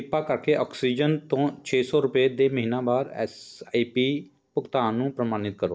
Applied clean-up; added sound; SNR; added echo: none; none; none; none.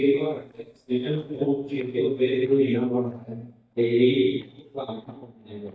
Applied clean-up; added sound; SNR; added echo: neural mask model DeepFilterNet 3.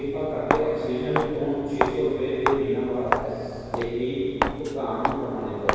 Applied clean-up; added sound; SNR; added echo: none; Walk, footsteps; 3 dB; reverberation time 2.2 s.